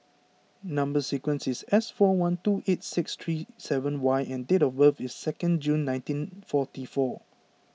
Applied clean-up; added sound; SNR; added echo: none; none; none; none.